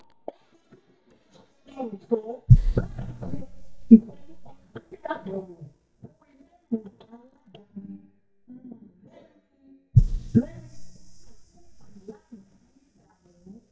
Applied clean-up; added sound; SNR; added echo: neural mask model DeepFilterNet 3.